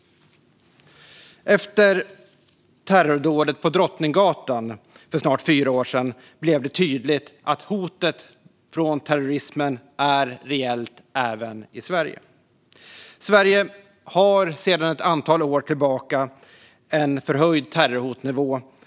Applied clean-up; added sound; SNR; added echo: none; none; none; none.